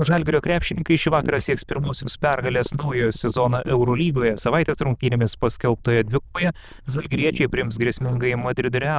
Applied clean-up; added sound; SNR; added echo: neural diffusion model UNIVERSE++.